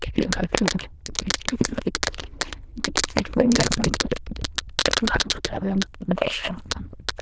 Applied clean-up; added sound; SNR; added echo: neural diffusion model UNIVERSE++.